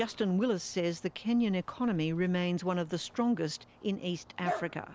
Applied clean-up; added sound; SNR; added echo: none; Dog; 14 dB; none.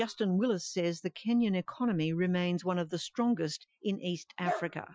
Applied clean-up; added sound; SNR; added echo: classical method Wiener filter.